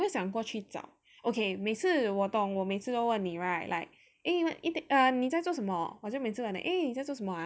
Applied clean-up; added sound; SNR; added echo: none; none; none; none.